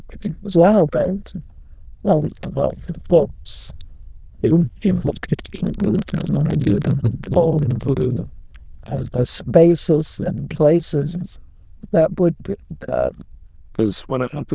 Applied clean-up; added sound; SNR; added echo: neural diffusion model UNIVERSE++.